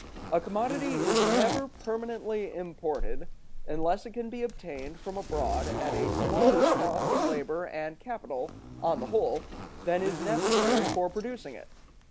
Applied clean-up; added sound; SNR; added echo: none; Zipper (clothing); -1 dB; none.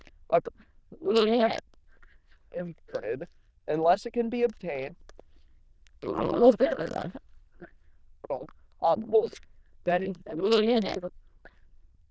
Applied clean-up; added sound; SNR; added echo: neural diffusion model UNIVERSE++.